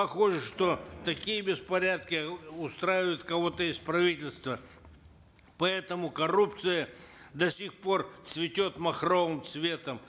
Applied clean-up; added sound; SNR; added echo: none; none; none; none.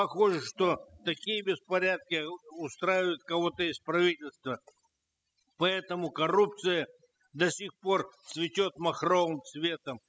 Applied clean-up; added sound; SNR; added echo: classical method spectral subtraction.